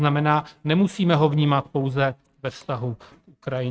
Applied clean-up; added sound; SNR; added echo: neural mask model RNNoise.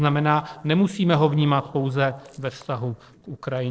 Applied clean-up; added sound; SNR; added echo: neural separator model SepFormer DNS4.